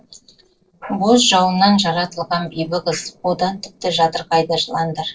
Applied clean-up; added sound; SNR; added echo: neural separator model SepFormer DNS4.